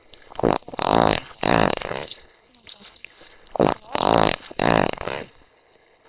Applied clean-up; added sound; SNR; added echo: neural separator model SepFormer WHAM!.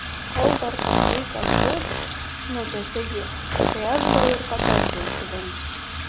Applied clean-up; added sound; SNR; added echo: none; Sink (filling or washing) / Water tap, faucet + Fart; -5 dB; none.